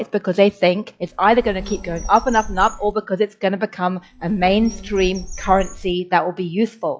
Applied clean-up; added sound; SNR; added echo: classical method log-MMSE.